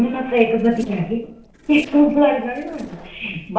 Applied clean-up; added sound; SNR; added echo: neural separator model SepFormer DNS4.